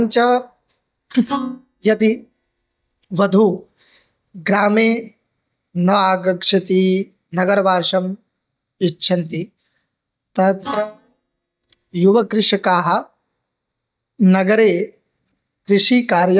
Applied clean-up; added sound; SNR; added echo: neural mask model DeepFilterNet 3.